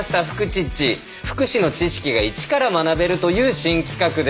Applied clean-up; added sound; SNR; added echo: none; none; none; none.